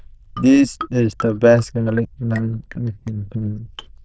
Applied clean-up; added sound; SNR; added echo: neural diffusion model UNIVERSE++.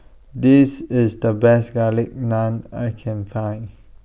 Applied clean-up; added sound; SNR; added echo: none; none; none; none.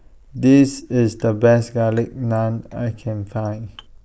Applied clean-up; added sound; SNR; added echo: neural mask model Resemble Enhance denoiser.